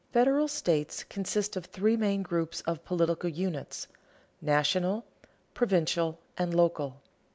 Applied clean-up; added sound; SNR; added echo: none; none; none; none.